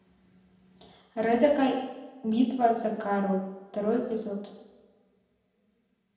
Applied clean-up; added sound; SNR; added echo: none; none; none; reverberation time 0.9 s.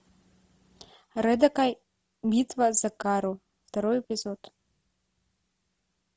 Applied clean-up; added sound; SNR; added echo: none; none; none; none.